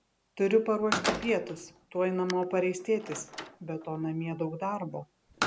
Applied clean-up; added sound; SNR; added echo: none; Slam; 8 dB; none.